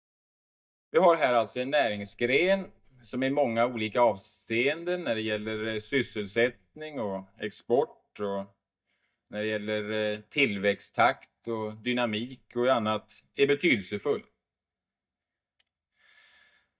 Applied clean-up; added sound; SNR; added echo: neural mask model DeepFilterNet 3.